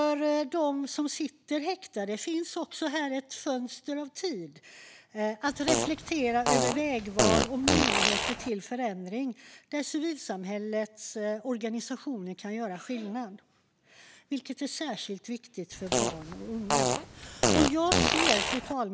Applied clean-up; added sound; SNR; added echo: none; Fart; -4 dB; none.